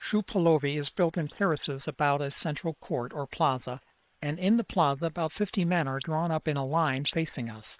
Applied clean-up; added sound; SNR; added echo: neural separator model SepFormer WHAM!.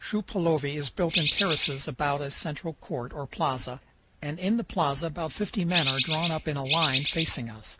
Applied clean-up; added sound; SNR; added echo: none; Bird; 0 dB; none.